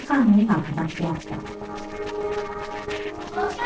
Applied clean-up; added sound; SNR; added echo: neural separator model SepFormer DNS4.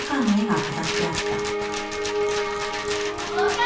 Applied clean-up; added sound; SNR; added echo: none; Rattle; 8 dB; reverberation time 0.3 s.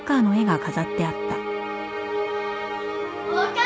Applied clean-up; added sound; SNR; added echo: none; none; none; none.